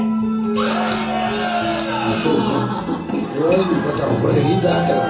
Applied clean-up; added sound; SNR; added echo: none; Bass guitar; 8 dB; reverberation time 0.8 s.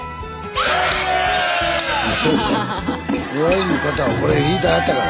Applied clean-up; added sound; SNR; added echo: none; none; none; none.